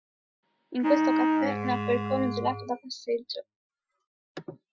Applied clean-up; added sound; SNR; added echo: classical method Wiener filter.